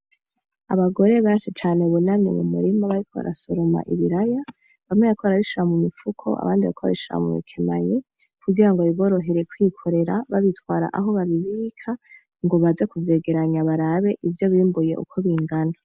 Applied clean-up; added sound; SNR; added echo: none; none; none; none.